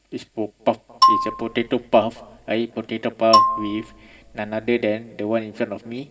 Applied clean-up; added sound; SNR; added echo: none; Marimba, xylophone; -2 dB; reverberation time 2.1 s.